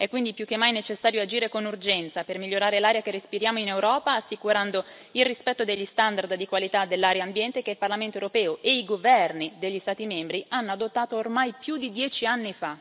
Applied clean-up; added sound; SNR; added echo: none; none; none; none.